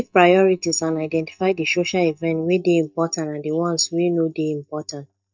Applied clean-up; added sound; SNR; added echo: neural mask model DeepFilterNet 3.